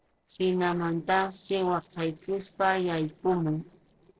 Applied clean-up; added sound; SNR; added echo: neural separator model SepFormer DNS4.